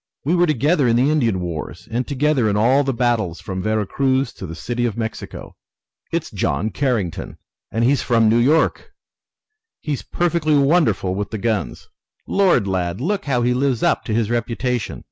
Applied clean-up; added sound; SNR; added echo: none; none; none; none.